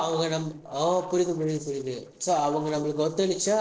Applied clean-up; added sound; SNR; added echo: neural separator model SepFormer DNS4.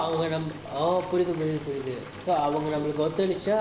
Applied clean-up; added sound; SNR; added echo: none; Boiling + Frying (food); 17 dB; none.